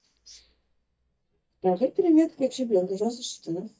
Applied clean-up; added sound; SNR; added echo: neural mask model DeepFilterNet 3.